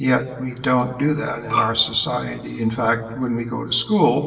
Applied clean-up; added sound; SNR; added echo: none; Bowed string instrument; 4 dB; reverberation time 1.7 s.